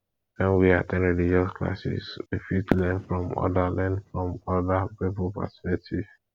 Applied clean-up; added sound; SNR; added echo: none; Fireworks; 13 dB; none.